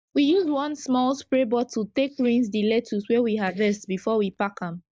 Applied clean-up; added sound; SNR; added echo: neural mask model Resemble Enhance denoiser.